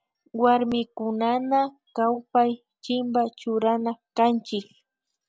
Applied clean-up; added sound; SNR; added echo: none; none; none; none.